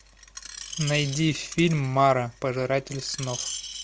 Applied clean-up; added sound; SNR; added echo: none; Screech; 12 dB; none.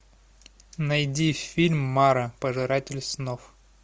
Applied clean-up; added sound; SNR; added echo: none; none; none; none.